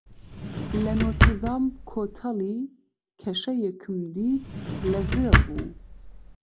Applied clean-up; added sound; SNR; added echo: none; Drawer open or close; -4 dB; none.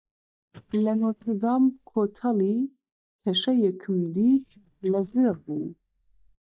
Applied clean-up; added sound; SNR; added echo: neural mask model DeepFilterNet 3.